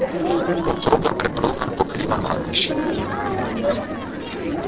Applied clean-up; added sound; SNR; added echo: neural separator model SepFormer DNS4.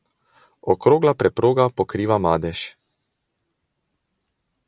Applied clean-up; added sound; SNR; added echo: none; none; none; none.